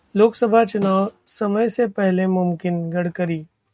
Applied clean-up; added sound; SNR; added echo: neural mask model RNNoise.